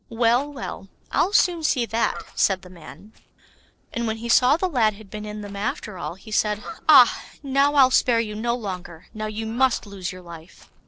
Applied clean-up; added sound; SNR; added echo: neural separator model SepFormer DNS4.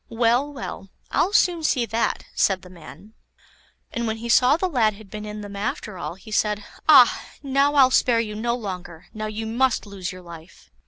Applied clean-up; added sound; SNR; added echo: none; none; none; none.